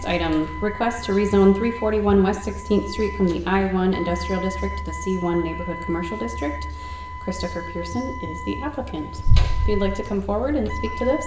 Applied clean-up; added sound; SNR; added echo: none; Wind instrument, woodwind instrument; 13 dB; reverberation time 0.8 s.